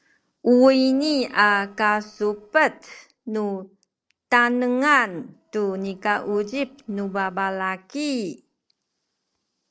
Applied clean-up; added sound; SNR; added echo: neural separator model SepFormer DNS4.